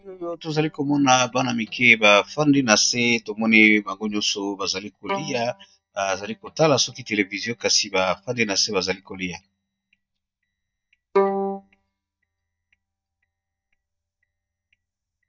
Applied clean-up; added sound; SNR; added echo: neural mask model DeepFilterNet 3.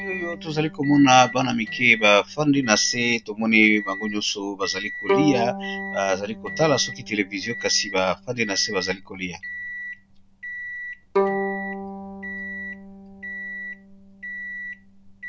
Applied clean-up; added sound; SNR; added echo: none; Bowed string instrument + Microwave oven; 8 dB; none.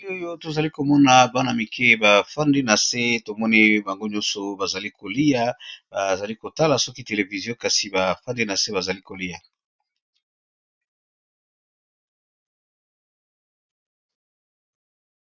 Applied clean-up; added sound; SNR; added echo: none; none; none; none.